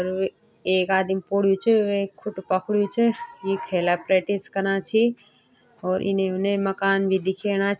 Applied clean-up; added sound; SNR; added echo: none; none; none; none.